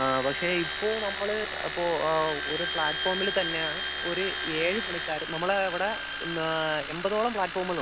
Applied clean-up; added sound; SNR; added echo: none; Domestic sounds, home sounds + Bowed string instrument; 2 dB; none.